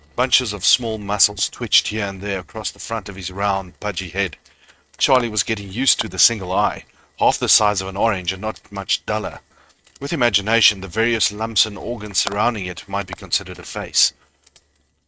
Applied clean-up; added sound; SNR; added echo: neural mask model RNNoise.